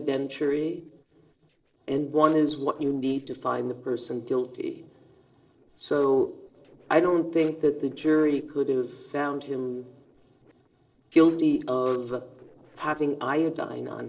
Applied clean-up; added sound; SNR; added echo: neural separator model SepFormer DNS4.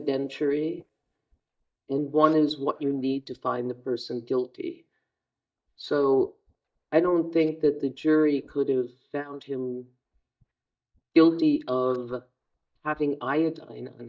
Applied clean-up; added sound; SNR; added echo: neural mask model DeepFilterNet 3.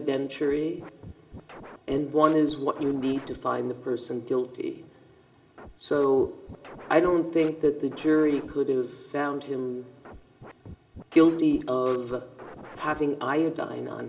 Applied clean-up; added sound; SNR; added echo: none; Scratching (performance technique); 19 dB; reverberation time 2.4 s.